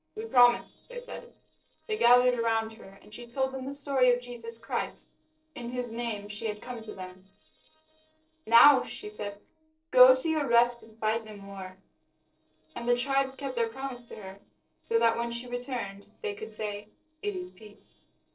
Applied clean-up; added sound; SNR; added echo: neural separator model SepFormer DNS4.